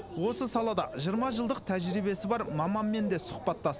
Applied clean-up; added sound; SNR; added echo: none; Bird / Dog; 13 dB; none.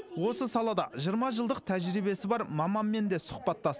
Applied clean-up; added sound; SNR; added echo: none; none; none; none.